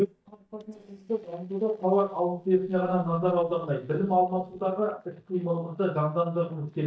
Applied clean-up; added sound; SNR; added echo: neural mask model DeepFilterNet 3.